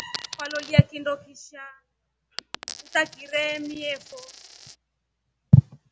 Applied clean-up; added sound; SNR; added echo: none; Coin (dropping); 18 dB; none.